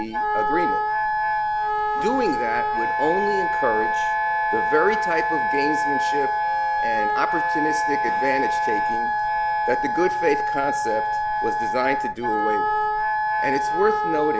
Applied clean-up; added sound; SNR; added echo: none; Wind instrument, woodwind instrument; -4 dB; none.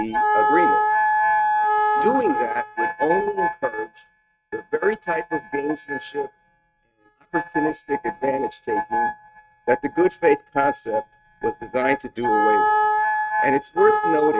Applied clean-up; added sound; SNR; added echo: neural mask model RNNoise.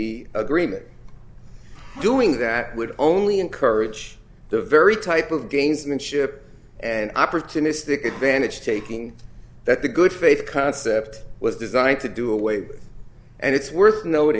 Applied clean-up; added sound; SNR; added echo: none; none; none; none.